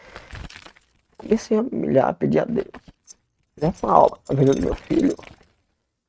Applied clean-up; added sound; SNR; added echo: neural mask model RNNoise.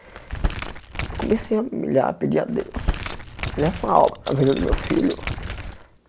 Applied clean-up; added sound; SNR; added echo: none; Keys jangling + Crumpling, crinkling; 5 dB; none.